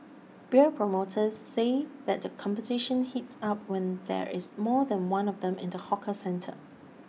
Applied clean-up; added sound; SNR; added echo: none; none; none; none.